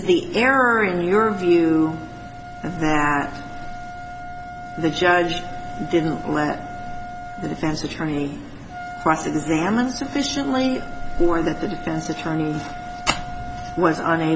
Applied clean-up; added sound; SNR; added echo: none; Trumpet; 14 dB; none.